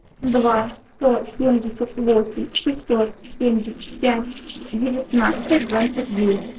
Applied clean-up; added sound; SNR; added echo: neural separator model SepFormer DNS4.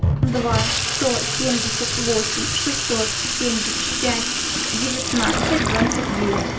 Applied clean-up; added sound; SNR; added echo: none; Sink (filling or washing) / Water tap, faucet; -3 dB; reverberation time 0.2 s.